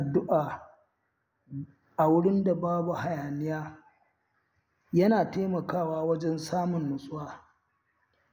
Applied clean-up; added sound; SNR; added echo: none; none; none; none.